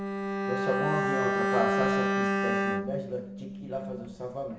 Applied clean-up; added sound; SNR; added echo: none; Bowed string instrument; -5 dB; reverberation time 0.8 s.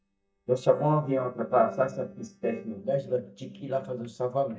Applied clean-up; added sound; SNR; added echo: neural mask model DeepFilterNet 3.